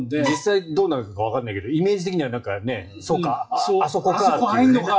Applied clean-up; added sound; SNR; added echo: classical method WPE with log-MMSE.